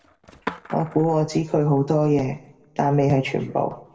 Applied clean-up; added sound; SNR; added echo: none; Skateboard; 20 dB; reverberation time 0.7 s.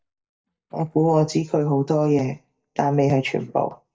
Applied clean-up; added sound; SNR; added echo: neural mask model DeepFilterNet 3.